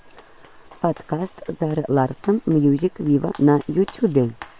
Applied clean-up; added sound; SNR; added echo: neural separator model SepFormer WHAM!.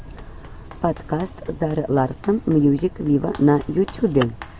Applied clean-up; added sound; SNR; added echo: none; Run; 20 dB; none.